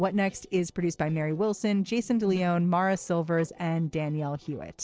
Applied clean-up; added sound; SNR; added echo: neural separator model SepFormer DNS4.